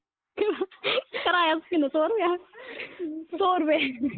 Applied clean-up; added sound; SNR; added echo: neural mask model Resemble Enhance denoiser.